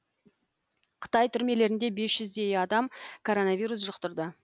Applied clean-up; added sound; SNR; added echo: none; none; none; none.